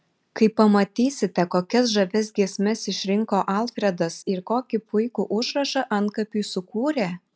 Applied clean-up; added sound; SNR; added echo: none; none; none; none.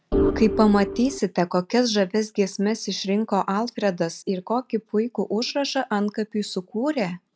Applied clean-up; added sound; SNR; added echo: none; Organ; 1 dB; none.